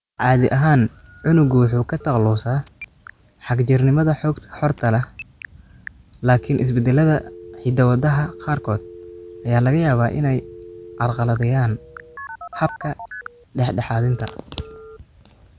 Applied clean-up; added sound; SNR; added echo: none; Telephone; 20 dB; none.